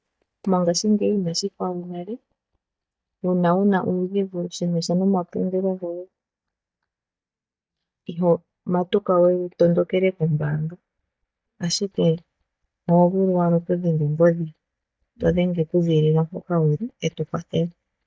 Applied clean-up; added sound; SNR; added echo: neural mask model DeepFilterNet 3.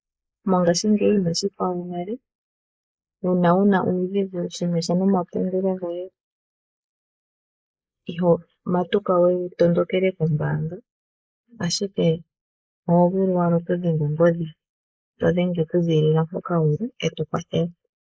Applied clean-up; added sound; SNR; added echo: neural mask model Resemble Enhance denoiser.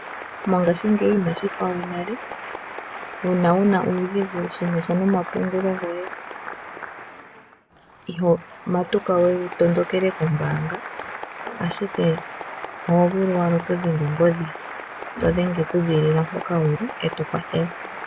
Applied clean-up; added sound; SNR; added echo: none; Applause; 12 dB; none.